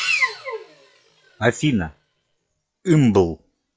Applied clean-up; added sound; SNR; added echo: classical method log-MMSE.